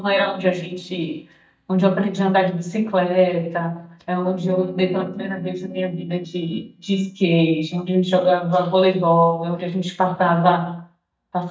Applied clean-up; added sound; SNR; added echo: neural mask model DeepFilterNet 3.